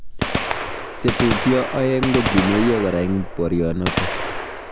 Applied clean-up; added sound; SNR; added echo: none; Gunshot, gunfire; 3 dB; none.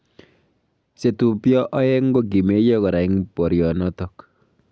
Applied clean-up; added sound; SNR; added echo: none; none; none; none.